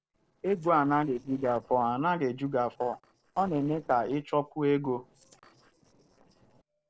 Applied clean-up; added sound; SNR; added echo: neural separator model SepFormer DNS4.